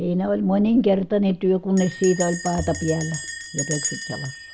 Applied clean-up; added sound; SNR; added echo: none; Bell; 11 dB; none.